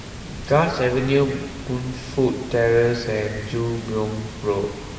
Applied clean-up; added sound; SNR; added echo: none; Water; 13 dB; reverberation time 2.1 s.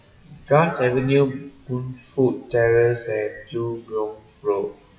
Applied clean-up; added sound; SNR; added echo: classical method WPE with log-MMSE.